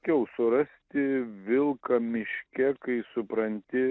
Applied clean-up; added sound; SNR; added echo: none; none; none; none.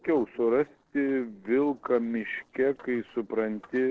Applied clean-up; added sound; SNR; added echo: neural separator model SepFormer DNS4.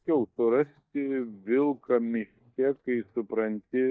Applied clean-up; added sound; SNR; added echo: neural mask model DeepFilterNet 3.